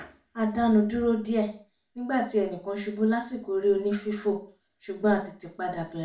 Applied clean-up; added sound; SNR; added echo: none; none; none; reverberation time 0.4 s.